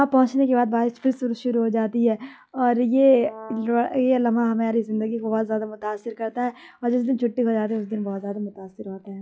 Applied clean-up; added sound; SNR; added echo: classical method log-MMSE.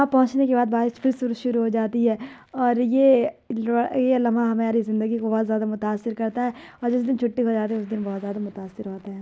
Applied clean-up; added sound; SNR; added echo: none; none; none; none.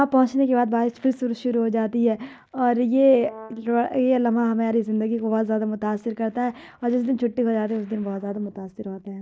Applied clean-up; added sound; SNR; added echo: neural mask model DeepFilterNet 3.